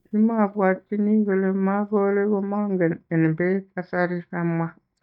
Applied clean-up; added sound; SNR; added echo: neural mask model DeepFilterNet 3.